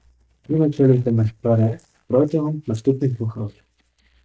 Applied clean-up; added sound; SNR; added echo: neural mask model DeepFilterNet 3.